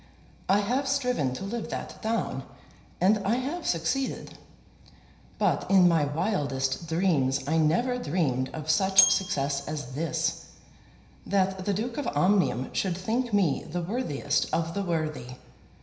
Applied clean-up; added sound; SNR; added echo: none; Bell; 2 dB; reverberation time 0.9 s.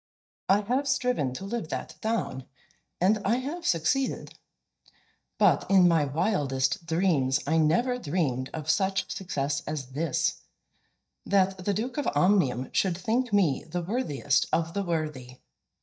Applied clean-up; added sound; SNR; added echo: neural mask model DeepFilterNet 3.